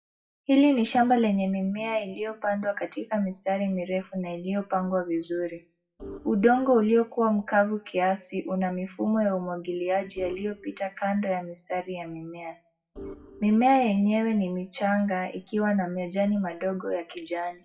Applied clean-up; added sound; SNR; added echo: classical method WPE with log-MMSE.